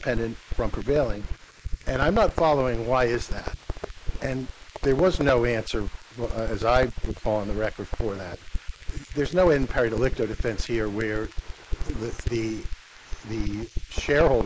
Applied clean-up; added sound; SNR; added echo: neural mask model Resemble Enhance denoiser.